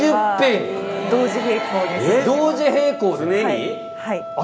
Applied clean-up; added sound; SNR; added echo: none; Wind instrument, woodwind instrument; 13 dB; none.